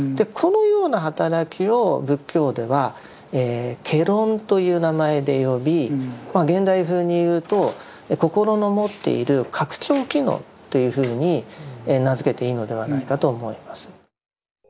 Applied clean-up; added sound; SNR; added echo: none; none; none; none.